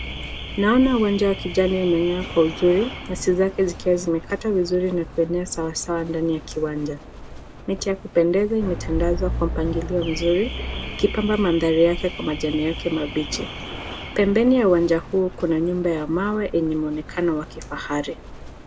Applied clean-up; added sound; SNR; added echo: none; Alarm / Car; 10 dB; none.